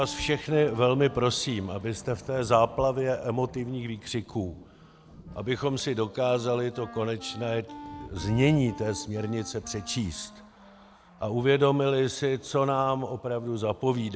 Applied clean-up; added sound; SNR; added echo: none; Wind instrument, woodwind instrument + Thunder; 18 dB; none.